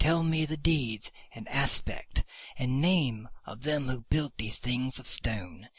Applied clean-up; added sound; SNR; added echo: none; none; none; none.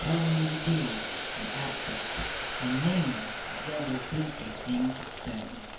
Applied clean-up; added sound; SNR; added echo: none; Boiling; 2 dB; reverberation time 0.5 s.